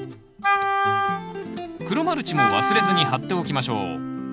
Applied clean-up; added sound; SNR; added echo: none; Wind instrument, woodwind instrument; -2 dB; none.